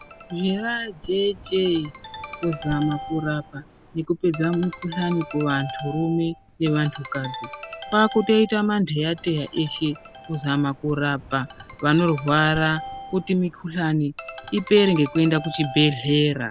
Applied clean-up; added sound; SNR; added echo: none; Ringtone; 14 dB; none.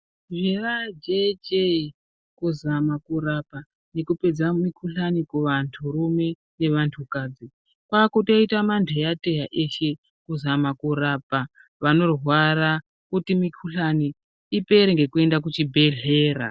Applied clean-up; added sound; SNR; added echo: none; none; none; none.